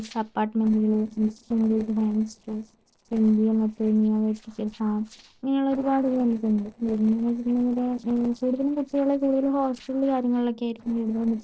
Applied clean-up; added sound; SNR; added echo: neural separator model SepFormer DNS4.